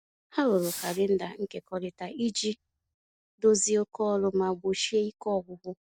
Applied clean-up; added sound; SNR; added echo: none; Fireworks; 17 dB; none.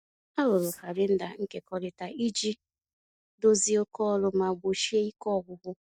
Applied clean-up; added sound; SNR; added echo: neural mask model DeepFilterNet 3.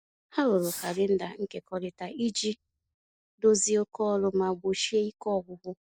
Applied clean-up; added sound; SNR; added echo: neural mask model Resemble Enhance denoiser.